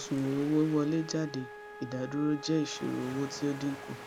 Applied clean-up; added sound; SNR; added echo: none; Waves, surf + Wind instrument, woodwind instrument; 13 dB; none.